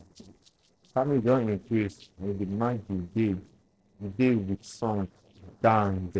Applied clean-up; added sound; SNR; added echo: neural separator model SepFormer DNS4.